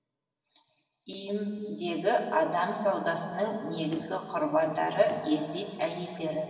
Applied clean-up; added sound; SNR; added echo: none; Motor vehicle (road); 20 dB; reverberation time 2.7 s.